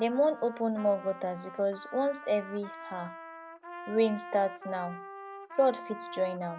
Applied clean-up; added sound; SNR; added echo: none; Trumpet; 13 dB; none.